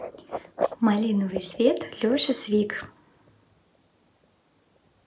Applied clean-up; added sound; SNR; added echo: none; none; none; none.